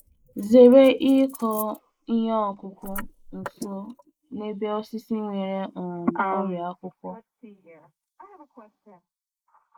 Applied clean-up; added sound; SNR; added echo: neural mask model Resemble Enhance denoiser.